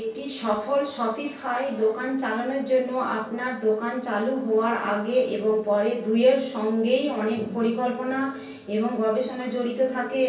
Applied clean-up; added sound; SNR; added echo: none; none; none; reverberation time 0.3 s.